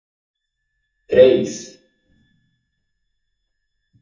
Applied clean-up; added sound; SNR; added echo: neural mask model DeepFilterNet 3.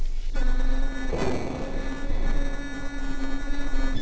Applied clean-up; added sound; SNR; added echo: neural separator model SepFormer DNS4.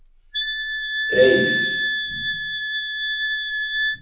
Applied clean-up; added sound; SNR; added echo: none; Wind instrument, woodwind instrument; -2 dB; reverberation time 1.1 s.